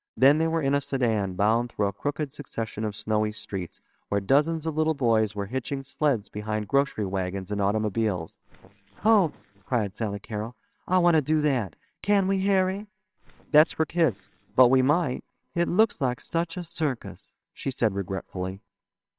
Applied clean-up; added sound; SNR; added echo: neural separator model SepFormer WHAMR!.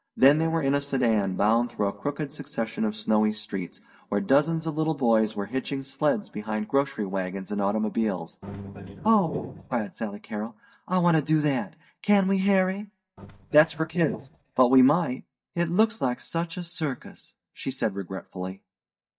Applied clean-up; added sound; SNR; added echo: neural mask model DeepFilterNet 3.